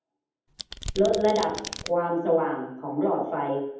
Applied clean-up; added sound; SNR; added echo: none; Domestic sounds, home sounds; 11 dB; reverberation time 0.8 s.